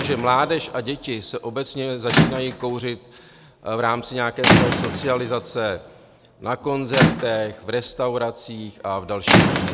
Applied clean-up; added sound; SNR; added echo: none; Squeak / Rattle / Slam; -1 dB; none.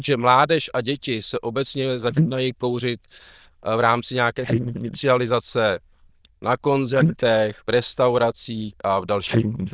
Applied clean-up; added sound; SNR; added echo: neural diffusion model UNIVERSE++.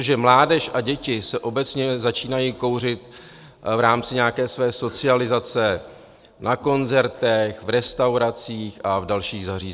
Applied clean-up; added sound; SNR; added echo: none; none; none; none.